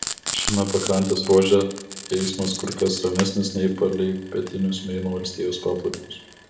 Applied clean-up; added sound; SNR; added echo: none; Frying (food); 11 dB; reverberation time 0.7 s.